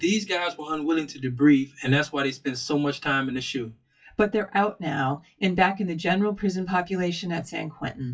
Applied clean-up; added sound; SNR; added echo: classical method WPE with log-MMSE.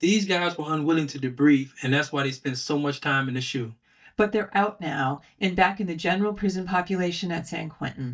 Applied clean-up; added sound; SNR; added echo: neural mask model DeepFilterNet 3.